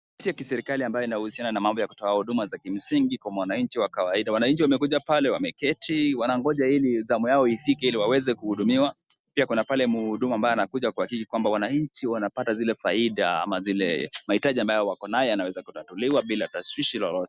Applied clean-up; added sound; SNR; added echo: none; none; none; none.